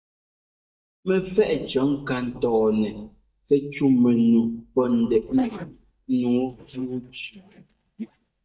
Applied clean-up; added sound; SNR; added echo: neural mask model DeepFilterNet 3.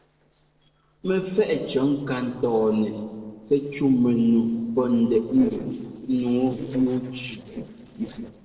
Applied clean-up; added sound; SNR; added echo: neural separator model SepFormer DNS4.